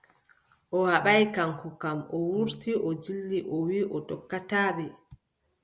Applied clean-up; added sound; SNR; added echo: none; Brass instrument; 15 dB; none.